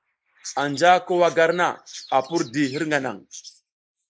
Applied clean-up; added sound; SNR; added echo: neural mask model Resemble Enhance denoiser.